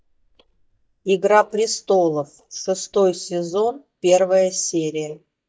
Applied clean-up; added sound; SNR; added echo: neural mask model DeepFilterNet 3.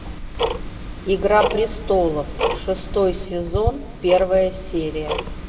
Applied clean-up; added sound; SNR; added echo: none; Tick-tock; 5 dB; reverberation time 0.9 s.